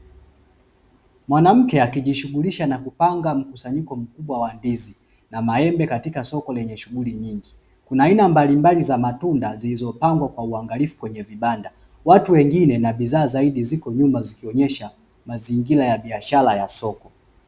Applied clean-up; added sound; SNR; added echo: none; none; none; none.